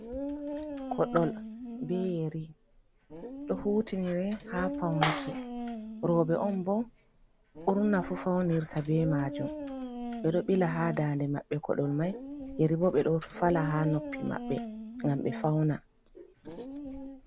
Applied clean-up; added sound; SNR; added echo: none; Dog; 9 dB; none.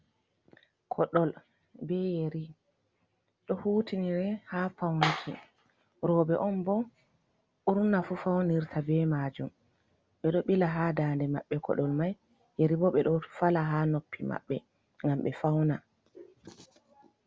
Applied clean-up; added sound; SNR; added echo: none; none; none; none.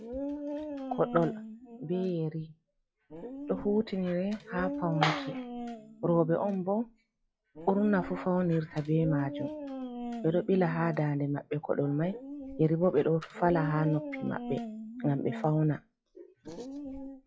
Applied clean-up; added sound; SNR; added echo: classical method log-MMSE.